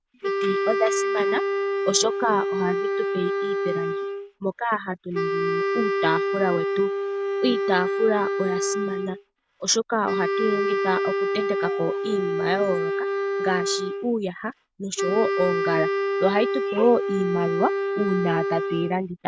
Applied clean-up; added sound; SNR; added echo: none; Wind instrument, woodwind instrument; -1 dB; none.